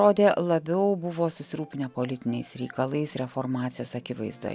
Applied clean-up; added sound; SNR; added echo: none; none; none; none.